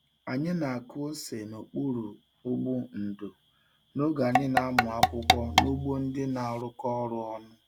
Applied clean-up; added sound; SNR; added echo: none; Tap / Percussion; -4 dB; none.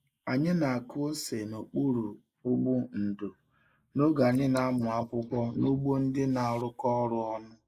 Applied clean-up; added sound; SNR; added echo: neural mask model Resemble Enhance denoiser.